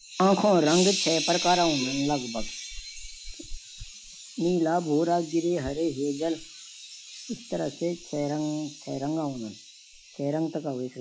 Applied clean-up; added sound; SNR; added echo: classical method log-MMSE.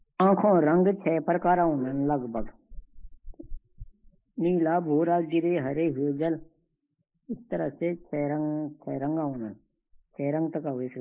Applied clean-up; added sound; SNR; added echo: neural mask model Resemble Enhance denoiser.